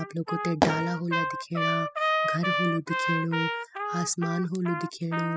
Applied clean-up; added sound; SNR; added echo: classical method spectral subtraction.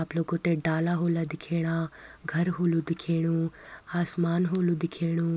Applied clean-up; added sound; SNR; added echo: none; none; none; none.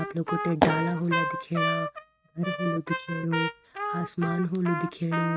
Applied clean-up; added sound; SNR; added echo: neural mask model RNNoise.